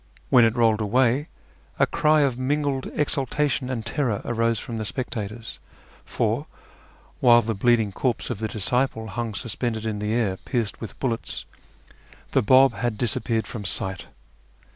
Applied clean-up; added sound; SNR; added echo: none; none; none; none.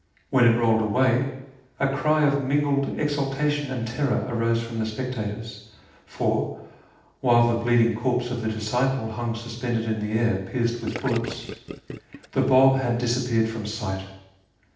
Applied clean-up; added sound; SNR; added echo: neural separator model SepFormer DNS4.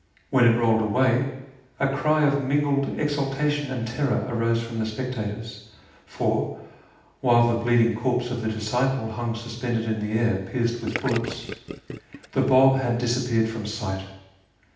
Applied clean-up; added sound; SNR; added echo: none; Gurgling / Liquid; 10 dB; reverberation time 0.8 s.